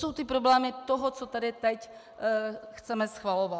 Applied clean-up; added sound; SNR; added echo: none; none; none; none.